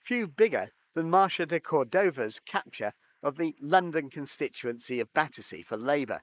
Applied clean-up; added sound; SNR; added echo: neural mask model Resemble Enhance denoiser.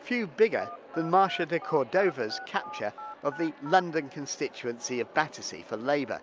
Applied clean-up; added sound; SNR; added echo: none; Telephone; 15 dB; none.